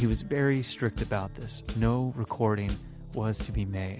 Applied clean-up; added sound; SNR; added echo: none; none; none; none.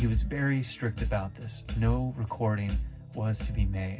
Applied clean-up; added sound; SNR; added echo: none; none; none; reverberation time 0.4 s.